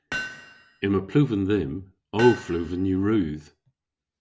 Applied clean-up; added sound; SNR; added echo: none; Hammer; 13 dB; none.